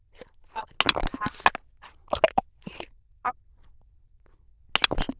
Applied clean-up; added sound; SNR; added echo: neural diffusion model UNIVERSE++.